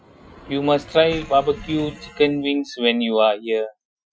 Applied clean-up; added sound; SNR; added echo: classical method Wiener filter.